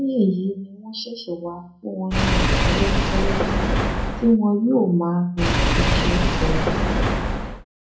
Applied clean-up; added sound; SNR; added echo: none; Engine / Car; -4 dB; reverberation time 0.5 s.